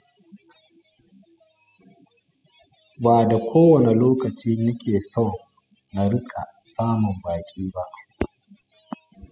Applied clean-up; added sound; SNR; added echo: classical method spectral subtraction.